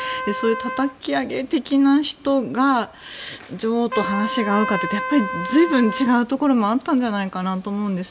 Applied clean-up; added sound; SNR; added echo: none; Trumpet; 10 dB; none.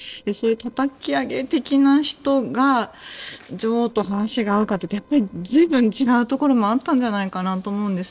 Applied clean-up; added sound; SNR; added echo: neural separator model SepFormer DNS4.